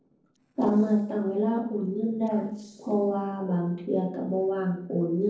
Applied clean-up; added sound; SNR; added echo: neural separator model SepFormer DNS4.